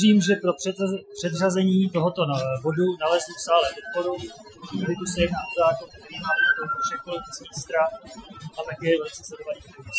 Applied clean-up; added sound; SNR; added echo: classical method Wiener filter.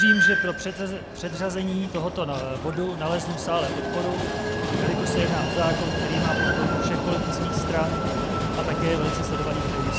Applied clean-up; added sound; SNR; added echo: none; Train; -3 dB; none.